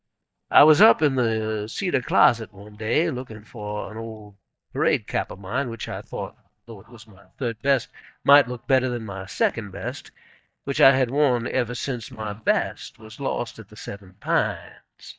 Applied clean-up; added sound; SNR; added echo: neural mask model DeepFilterNet 3.